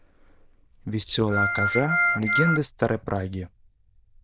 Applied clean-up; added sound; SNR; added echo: neural diffusion model UNIVERSE++.